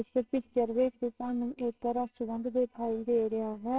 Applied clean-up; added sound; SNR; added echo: neural separator model SepFormer WHAMR!.